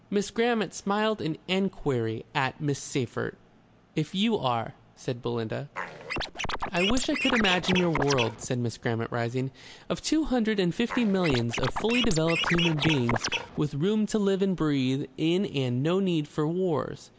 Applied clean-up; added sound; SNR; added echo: none; Scratching (performance technique); 3 dB; none.